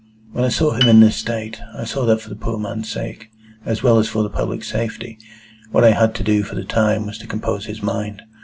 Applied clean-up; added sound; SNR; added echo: none; Piano; 10 dB; none.